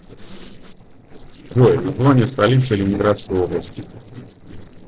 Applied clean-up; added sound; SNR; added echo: neural separator model SepFormer DNS4.